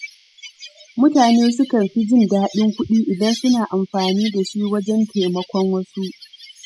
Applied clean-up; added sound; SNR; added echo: classical method spectral subtraction.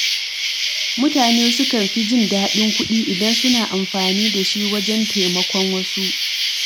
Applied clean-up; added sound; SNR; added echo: none; Insect; 0 dB; none.